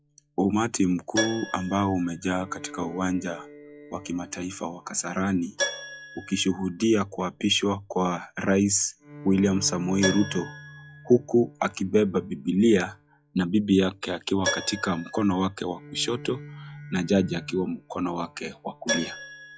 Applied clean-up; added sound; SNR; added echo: classical method log-MMSE.